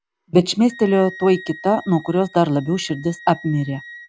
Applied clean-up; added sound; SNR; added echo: none; Wind instrument, woodwind instrument; 20 dB; none.